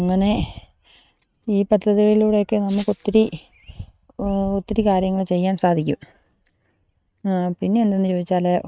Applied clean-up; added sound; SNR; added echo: neural mask model RNNoise.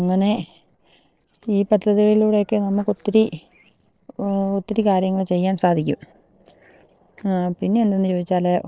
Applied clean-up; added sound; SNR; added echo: neural separator model SepFormer DNS4.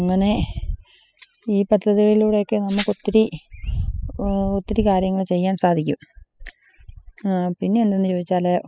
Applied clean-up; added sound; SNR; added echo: classical method spectral subtraction.